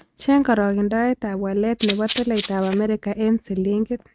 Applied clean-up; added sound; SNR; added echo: neural mask model RNNoise.